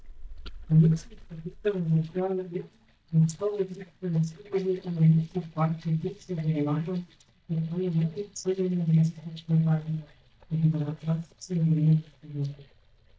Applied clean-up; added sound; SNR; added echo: neural mask model DeepFilterNet 3.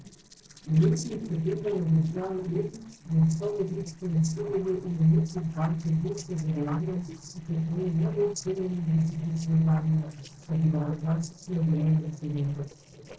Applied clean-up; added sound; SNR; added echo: neural separator model SepFormer DNS4.